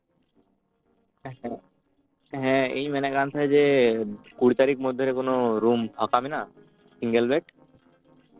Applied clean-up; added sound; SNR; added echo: neural separator model SepFormer DNS4.